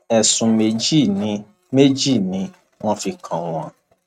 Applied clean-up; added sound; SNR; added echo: neural mask model RNNoise.